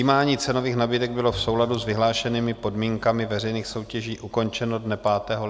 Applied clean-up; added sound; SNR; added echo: none; Bowed string instrument; 20 dB; none.